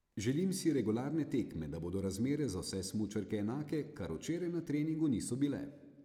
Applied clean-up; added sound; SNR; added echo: none; none; none; none.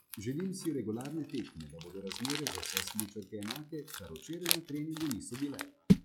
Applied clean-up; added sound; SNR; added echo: classical method log-MMSE.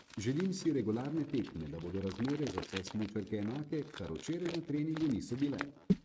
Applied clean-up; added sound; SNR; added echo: neural mask model RNNoise.